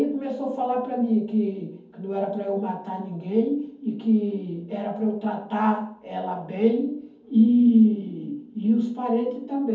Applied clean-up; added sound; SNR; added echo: none; none; none; reverberation time 0.6 s.